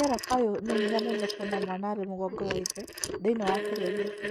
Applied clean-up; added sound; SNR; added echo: neural mask model RNNoise.